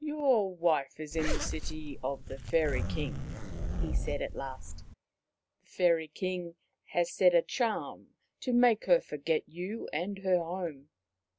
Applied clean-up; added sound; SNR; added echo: none; Zipper (clothing); 2 dB; none.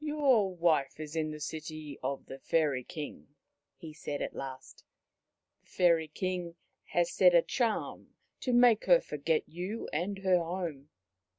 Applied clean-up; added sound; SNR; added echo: none; none; none; none.